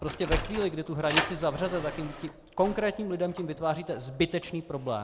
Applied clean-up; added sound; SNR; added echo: none; Sliding door; 6 dB; none.